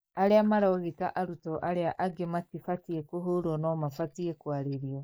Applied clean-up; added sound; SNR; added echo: neural mask model Resemble Enhance denoiser.